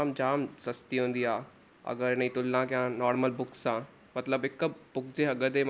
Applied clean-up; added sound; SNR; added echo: none; none; none; none.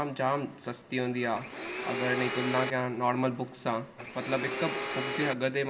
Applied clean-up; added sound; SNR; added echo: none; Domestic sounds, home sounds; 3 dB; reverberation time 2.0 s.